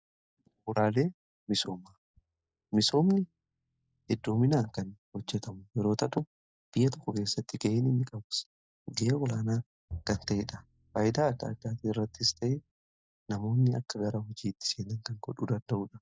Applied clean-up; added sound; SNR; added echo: neural mask model DeepFilterNet 3.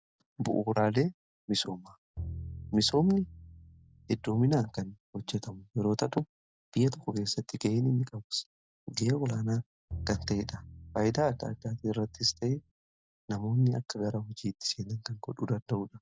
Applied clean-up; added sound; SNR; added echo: none; Bowed string instrument; 13 dB; none.